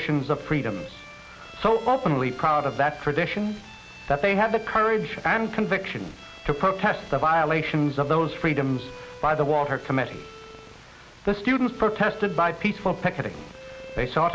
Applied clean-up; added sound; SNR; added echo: none; Bowed string instrument; 20 dB; none.